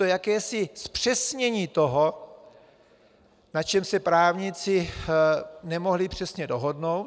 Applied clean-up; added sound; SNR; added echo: none; none; none; none.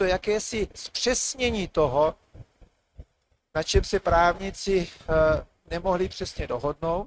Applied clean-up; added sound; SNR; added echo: neural mask model RNNoise.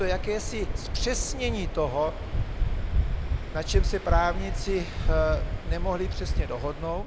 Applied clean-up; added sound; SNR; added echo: none; Waves, surf; -3 dB; none.